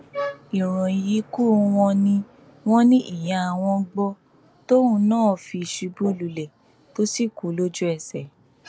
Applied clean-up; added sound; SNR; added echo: none; none; none; none.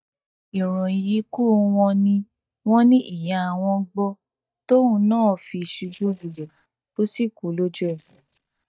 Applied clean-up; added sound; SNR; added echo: neural mask model DeepFilterNet 3.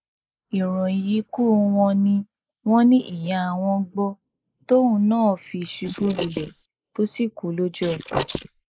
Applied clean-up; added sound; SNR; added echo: neural mask model Resemble Enhance denoiser.